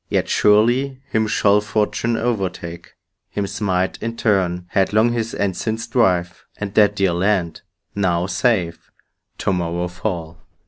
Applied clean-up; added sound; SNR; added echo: none; none; none; none.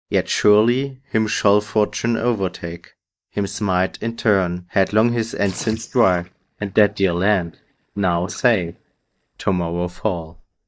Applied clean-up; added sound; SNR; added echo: neural mask model DeepFilterNet 3.